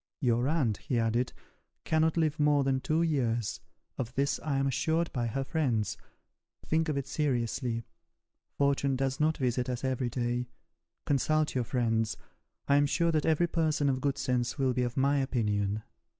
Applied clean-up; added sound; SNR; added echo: none; none; none; none.